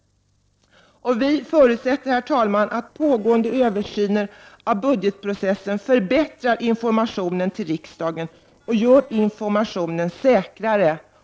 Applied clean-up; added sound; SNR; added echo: neural separator model SepFormer DNS4.